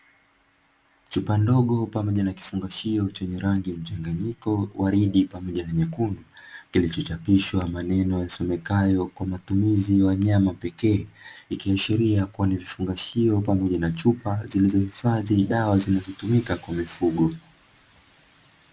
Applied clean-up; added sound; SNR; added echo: none; none; none; none.